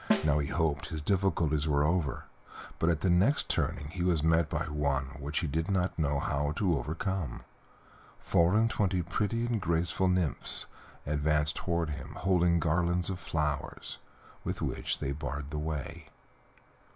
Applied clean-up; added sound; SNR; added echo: none; Snare drum; 6 dB; none.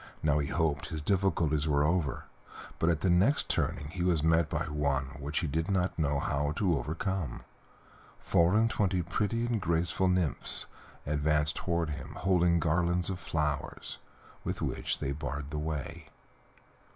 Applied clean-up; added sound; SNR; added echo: none; none; none; none.